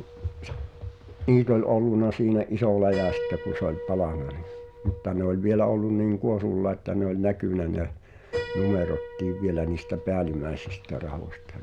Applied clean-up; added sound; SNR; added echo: none; Piano; 12 dB; none.